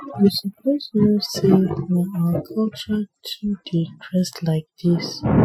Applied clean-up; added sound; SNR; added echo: classical method Wiener filter.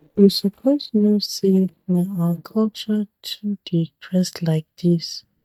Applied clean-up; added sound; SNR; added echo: neural mask model DeepFilterNet 3.